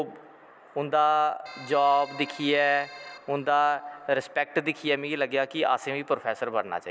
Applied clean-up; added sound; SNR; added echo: none; Keyboard (musical); 19 dB; none.